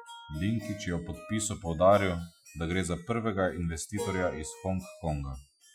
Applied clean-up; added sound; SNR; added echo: classical method Wiener filter.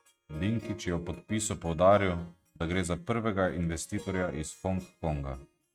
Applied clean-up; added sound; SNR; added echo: neural mask model RNNoise.